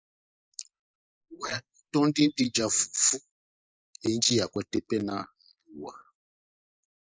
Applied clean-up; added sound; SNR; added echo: neural mask model Resemble Enhance denoiser.